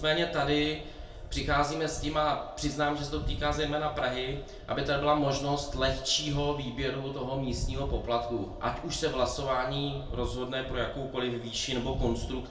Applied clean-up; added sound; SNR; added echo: none; Wind; 9 dB; reverberation time 0.3 s.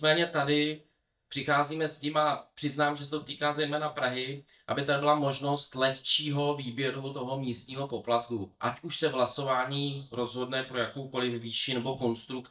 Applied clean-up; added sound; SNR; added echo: neural mask model DeepFilterNet 3.